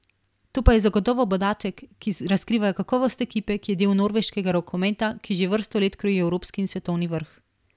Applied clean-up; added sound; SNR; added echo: none; none; none; none.